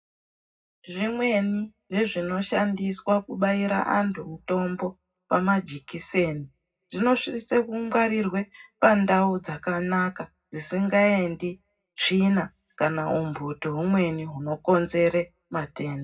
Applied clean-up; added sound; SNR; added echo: none; none; none; reverberation time 0.4 s.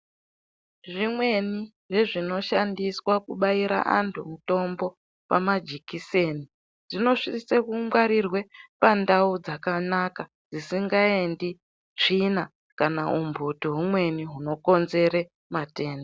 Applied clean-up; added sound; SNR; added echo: none; none; none; none.